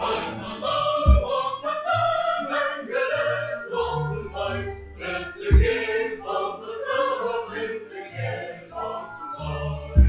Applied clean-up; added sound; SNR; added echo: classical method log-MMSE.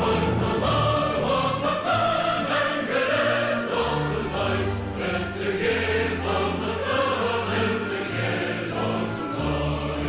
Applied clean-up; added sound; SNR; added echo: none; none; none; none.